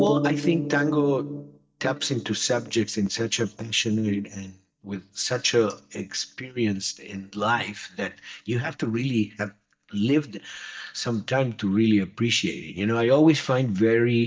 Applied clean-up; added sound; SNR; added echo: neural mask model DeepFilterNet 3.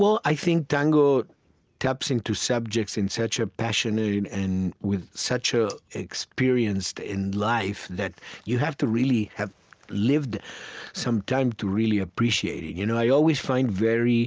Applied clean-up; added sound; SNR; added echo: none; none; none; none.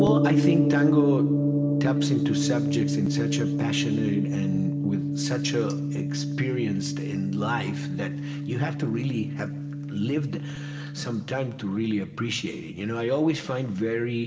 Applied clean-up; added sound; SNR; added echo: none; Gong; -2 dB; reverberation time 0.9 s.